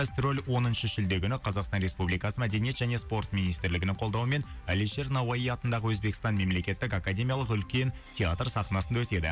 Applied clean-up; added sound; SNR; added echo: none; none; none; none.